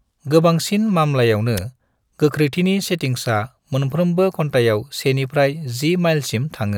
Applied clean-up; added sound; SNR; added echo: none; Tick; 20 dB; none.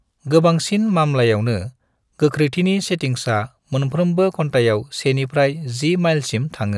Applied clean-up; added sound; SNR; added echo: none; none; none; none.